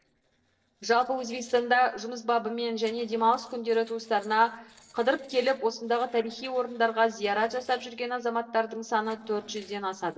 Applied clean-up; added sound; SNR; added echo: neural separator model SepFormer DNS4.